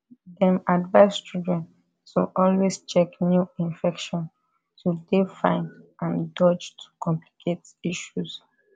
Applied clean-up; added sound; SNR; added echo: none; none; none; none.